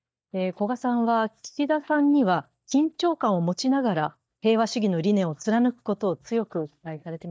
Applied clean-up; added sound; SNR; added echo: neural mask model DeepFilterNet 3.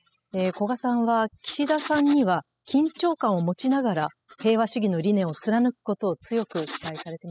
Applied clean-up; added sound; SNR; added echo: classical method spectral subtraction.